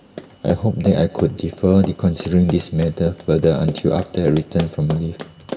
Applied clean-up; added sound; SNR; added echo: none; Run; 14 dB; reverberation time 0.9 s.